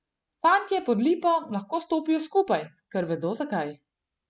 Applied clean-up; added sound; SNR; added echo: none; none; none; none.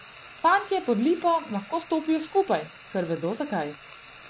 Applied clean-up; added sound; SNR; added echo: none; Frying (food); 16 dB; none.